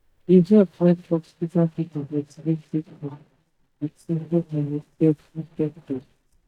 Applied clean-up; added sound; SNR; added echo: neural mask model DeepFilterNet 3.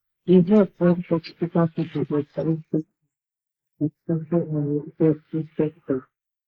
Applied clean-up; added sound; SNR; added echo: neural mask model Resemble Enhance denoiser.